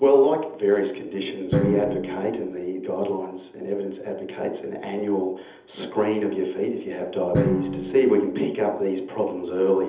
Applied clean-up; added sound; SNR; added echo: none; Drum; 8 dB; reverberation time 0.7 s.